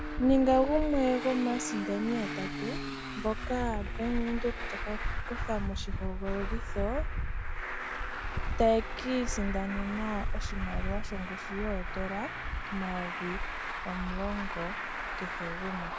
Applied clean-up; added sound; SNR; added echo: none; Traffic noise, roadway noise; 1 dB; none.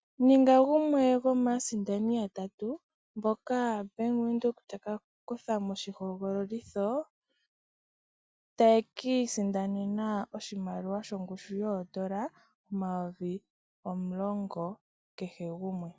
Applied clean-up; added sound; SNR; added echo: none; none; none; none.